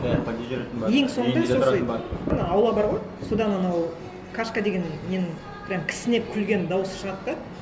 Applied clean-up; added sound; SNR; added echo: none; Thunder; 10 dB; none.